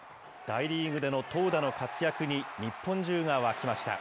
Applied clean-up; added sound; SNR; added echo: none; none; none; none.